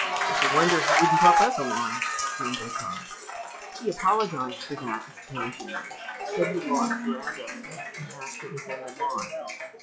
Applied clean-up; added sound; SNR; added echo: classical method log-MMSE.